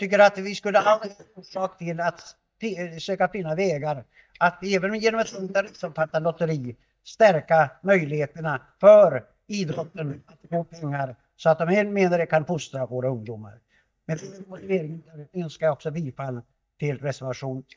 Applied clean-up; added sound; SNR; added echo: neural mask model DeepFilterNet 3.